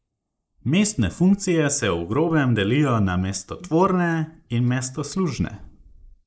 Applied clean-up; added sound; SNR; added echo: neural mask model Resemble Enhance denoiser.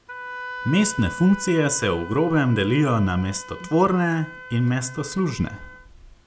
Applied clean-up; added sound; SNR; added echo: none; Wind instrument, woodwind instrument; 15 dB; none.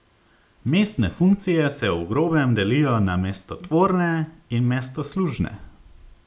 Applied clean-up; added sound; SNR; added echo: none; none; none; none.